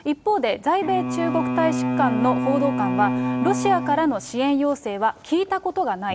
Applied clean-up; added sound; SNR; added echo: none; Bowed string instrument; 2 dB; none.